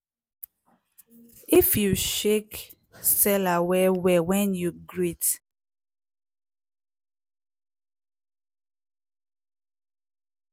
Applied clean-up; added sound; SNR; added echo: none; none; none; none.